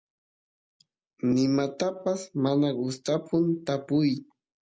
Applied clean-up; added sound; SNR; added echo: none; none; none; none.